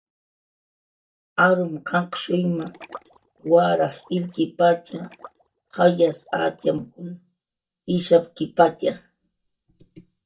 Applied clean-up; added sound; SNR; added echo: neural mask model DeepFilterNet 3.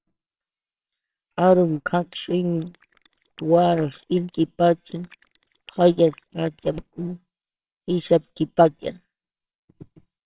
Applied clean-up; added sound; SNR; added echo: neural separator model SepFormer WHAMR!.